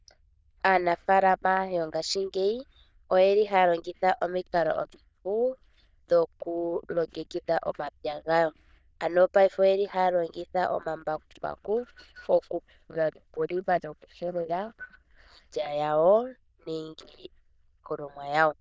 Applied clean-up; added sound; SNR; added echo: neural diffusion model UNIVERSE++.